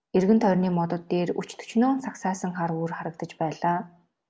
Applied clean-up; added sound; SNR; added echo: none; none; none; none.